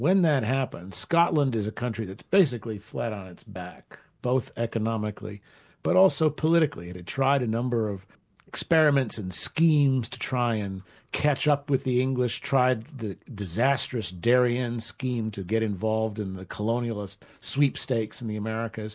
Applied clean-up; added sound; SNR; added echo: none; none; none; none.